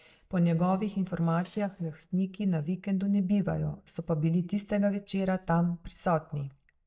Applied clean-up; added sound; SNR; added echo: neural mask model DeepFilterNet 3.